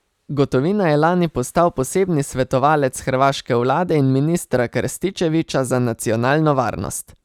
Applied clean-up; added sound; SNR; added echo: none; none; none; none.